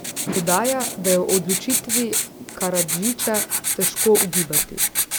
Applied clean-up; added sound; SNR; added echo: none; Writing; 0 dB; none.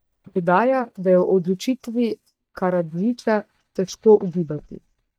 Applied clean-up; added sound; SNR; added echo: neural mask model DeepFilterNet 3.